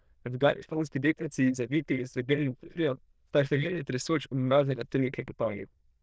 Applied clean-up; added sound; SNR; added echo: neural diffusion model UNIVERSE++.